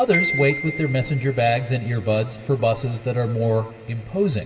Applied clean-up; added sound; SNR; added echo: none; Glockenspiel; 8 dB; reverberation time 2.9 s.